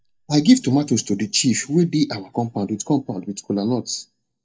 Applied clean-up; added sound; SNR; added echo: neural mask model DeepFilterNet 3.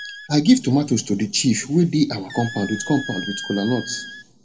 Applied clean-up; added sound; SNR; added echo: none; Squeak; 15 dB; reverberation time 0.8 s.